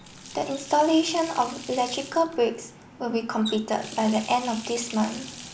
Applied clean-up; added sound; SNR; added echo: none; Water tap, faucet; 16 dB; none.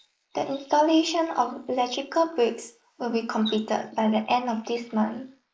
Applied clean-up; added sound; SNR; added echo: neural mask model Resemble Enhance denoiser.